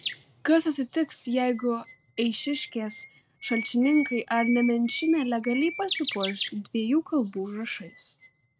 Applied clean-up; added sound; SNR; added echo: neural mask model RNNoise.